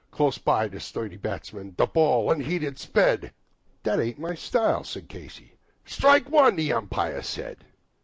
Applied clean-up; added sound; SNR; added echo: none; none; none; none.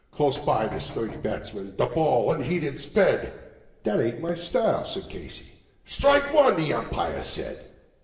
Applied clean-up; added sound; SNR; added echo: none; Knock; 16 dB; reverberation time 1.1 s.